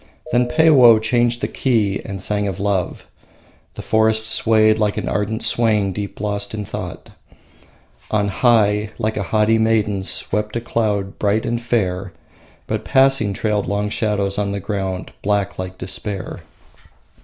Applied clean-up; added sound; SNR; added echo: none; Telephone; 12 dB; none.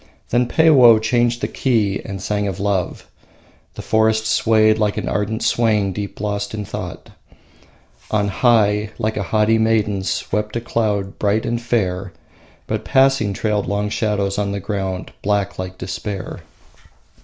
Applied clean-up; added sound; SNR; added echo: none; none; none; none.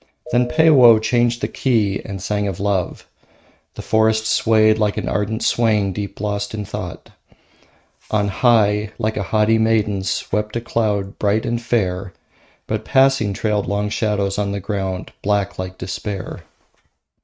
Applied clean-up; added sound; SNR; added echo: neural mask model RNNoise.